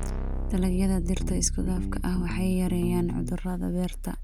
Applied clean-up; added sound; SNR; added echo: none; Guitar + Keyboard (musical); 1 dB; none.